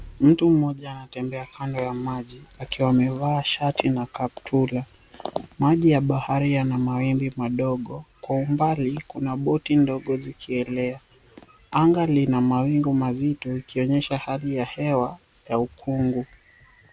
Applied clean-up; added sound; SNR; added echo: none; none; none; none.